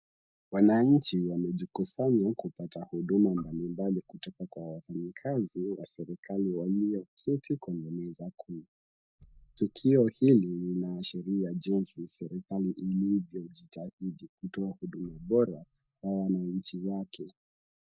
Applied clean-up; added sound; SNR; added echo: neural mask model DeepFilterNet 3.